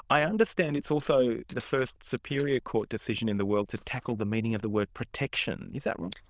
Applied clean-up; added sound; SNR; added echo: neural diffusion model UNIVERSE++.